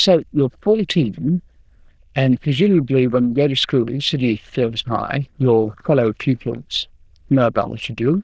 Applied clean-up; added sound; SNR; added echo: neural diffusion model UNIVERSE++.